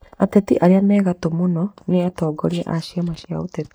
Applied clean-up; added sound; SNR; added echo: neural mask model DeepFilterNet 3.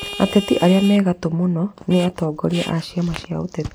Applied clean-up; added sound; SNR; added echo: none; Vehicle horn, car horn, honking; 16 dB; none.